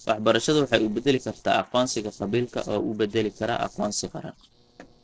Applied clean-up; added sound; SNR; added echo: neural separator model SepFormer DNS4.